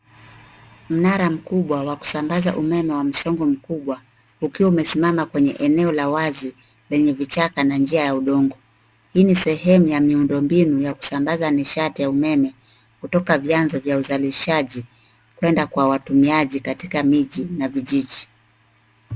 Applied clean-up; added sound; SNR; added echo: none; none; none; none.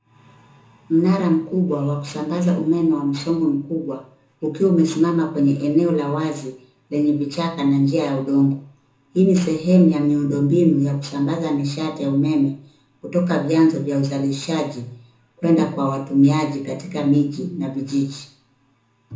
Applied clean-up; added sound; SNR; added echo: none; none; none; reverberation time 0.6 s.